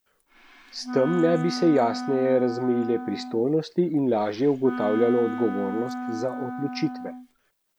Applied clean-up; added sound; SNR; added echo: none; Wind instrument, woodwind instrument; 8 dB; none.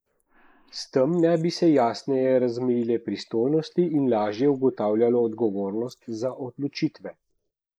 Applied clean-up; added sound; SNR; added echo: neural mask model Resemble Enhance denoiser.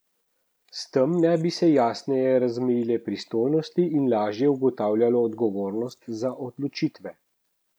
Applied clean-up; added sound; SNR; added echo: none; none; none; none.